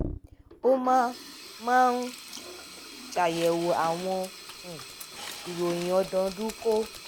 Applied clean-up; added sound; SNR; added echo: none; Sink (filling or washing) + Subway, metro, underground / Engine; 12 dB; none.